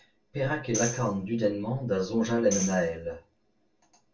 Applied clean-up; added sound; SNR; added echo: none; Tambourine; 10 dB; reverberation time 0.2 s.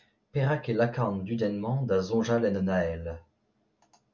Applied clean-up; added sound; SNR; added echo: none; none; none; none.